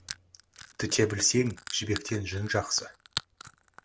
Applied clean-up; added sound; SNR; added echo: none; Crushing; 13 dB; none.